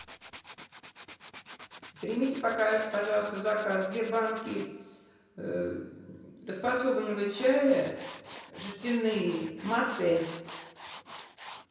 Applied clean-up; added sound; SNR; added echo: none; Tools; 15 dB; reverberation time 0.9 s.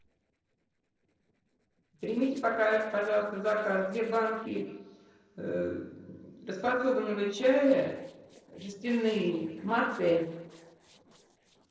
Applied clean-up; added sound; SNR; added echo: neural separator model SepFormer DNS4.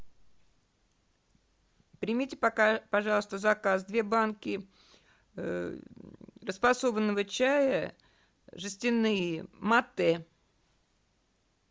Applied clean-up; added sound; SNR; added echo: none; none; none; none.